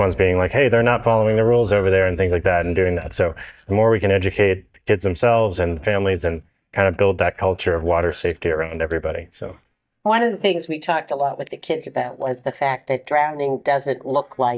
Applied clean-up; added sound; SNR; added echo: neural mask model DeepFilterNet 3.